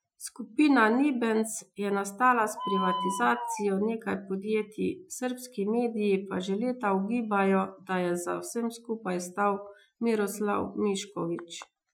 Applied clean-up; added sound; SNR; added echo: classical method Wiener filter.